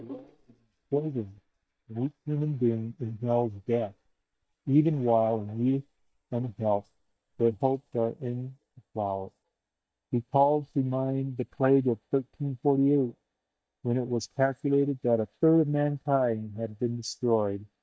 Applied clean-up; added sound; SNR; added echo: neural mask model DeepFilterNet 3.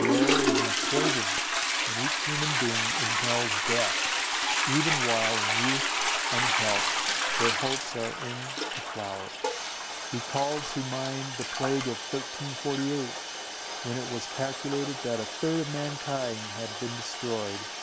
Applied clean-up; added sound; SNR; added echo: none; Toilet flush; -4 dB; none.